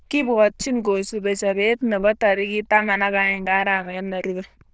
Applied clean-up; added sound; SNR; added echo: neural diffusion model UNIVERSE++.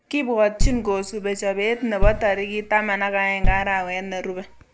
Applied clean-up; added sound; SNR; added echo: none; Bass drum; 1 dB; none.